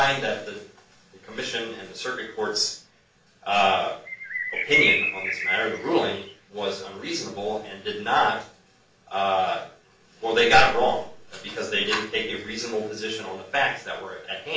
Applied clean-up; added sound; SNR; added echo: none; Bird; 1 dB; reverberation time 0.4 s.